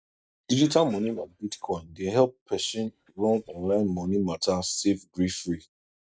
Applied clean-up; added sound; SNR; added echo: neural mask model DeepFilterNet 3.